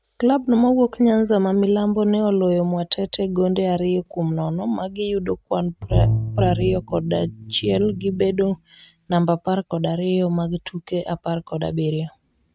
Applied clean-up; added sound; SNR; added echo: neural mask model RNNoise.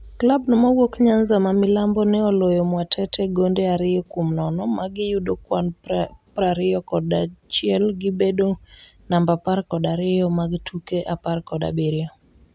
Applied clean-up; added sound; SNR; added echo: none; none; none; none.